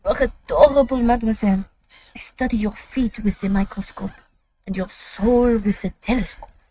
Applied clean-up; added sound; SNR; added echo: neural mask model RNNoise.